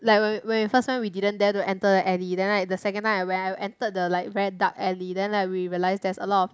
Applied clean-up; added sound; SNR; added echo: none; none; none; none.